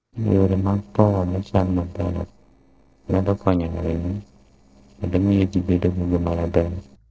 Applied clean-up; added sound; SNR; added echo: neural separator model SepFormer DNS4.